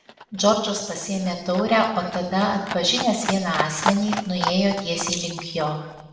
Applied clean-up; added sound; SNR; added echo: none; Livestock, farm animals, working animals; 9 dB; reverberation time 0.9 s.